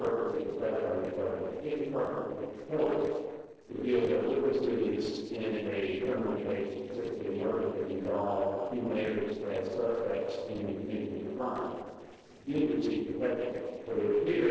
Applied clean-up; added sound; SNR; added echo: neural separator model SepFormer DNS4.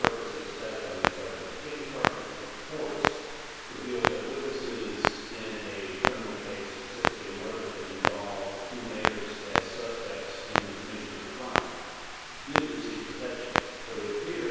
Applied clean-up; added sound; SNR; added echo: none; Clock; -3 dB; reverberation time 2.2 s.